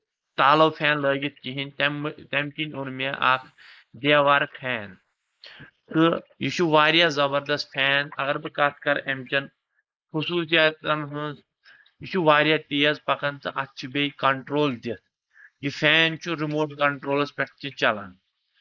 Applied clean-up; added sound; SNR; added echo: neural mask model Resemble Enhance denoiser.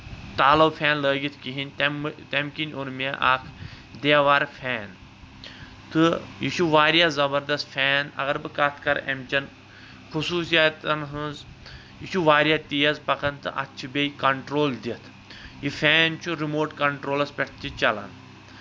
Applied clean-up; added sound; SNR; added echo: none; none; none; none.